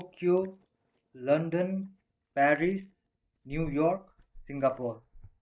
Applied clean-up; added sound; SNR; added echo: neural mask model DeepFilterNet 3.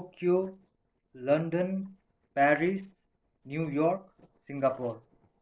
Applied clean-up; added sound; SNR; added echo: neural separator model SepFormer DNS4.